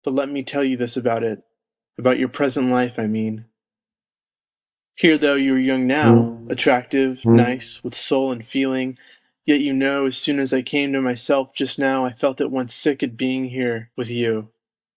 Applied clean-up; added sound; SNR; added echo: neural mask model DeepFilterNet 3.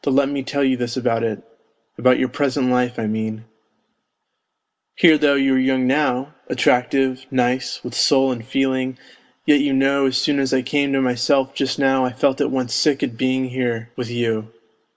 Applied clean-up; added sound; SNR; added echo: none; none; none; none.